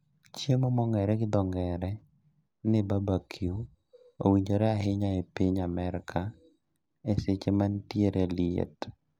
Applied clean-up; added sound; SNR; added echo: none; none; none; none.